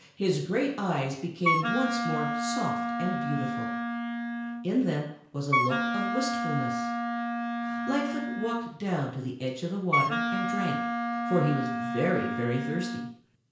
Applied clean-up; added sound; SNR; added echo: none; Wind instrument, woodwind instrument; -1 dB; reverberation time 0.5 s.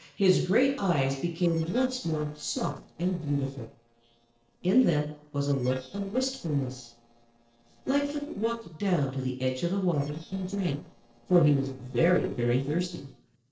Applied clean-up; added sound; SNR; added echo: neural separator model SepFormer DNS4.